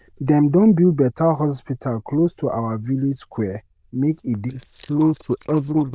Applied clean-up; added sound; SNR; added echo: neural diffusion model UNIVERSE++.